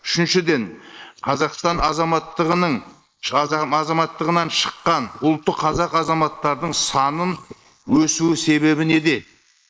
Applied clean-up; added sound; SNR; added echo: neural mask model Resemble Enhance denoiser.